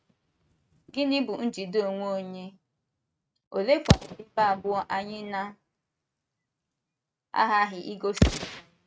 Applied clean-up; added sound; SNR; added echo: neural mask model RNNoise.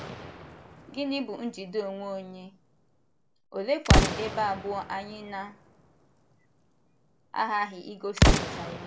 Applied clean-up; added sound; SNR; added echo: none; Explosion; -4 dB; none.